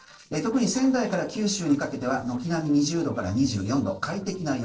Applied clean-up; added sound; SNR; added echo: neural separator model SepFormer DNS4.